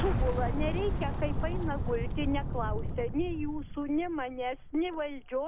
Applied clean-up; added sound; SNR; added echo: none; Boom; -1 dB; none.